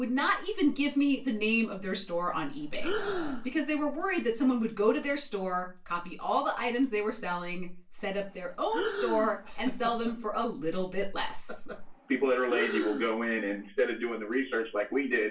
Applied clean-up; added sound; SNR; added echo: none; Breathing; 8 dB; reverberation time 0.3 s.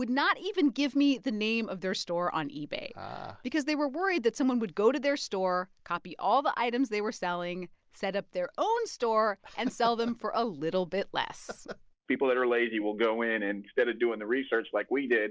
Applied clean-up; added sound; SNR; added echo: none; none; none; none.